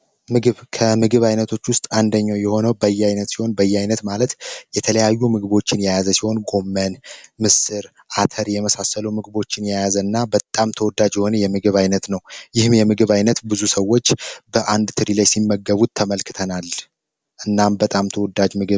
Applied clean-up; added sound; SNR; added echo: none; none; none; none.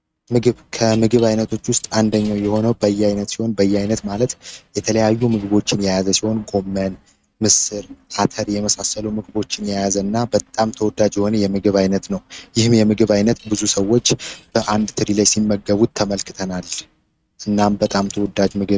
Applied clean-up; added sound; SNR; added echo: neural mask model RNNoise.